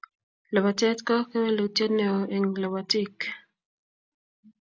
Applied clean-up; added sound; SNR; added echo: none; none; none; none.